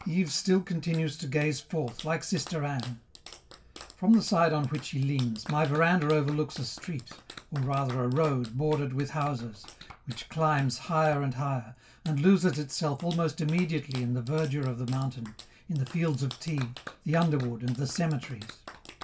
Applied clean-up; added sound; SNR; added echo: none; Clapping; 19 dB; reverberation time 0.2 s.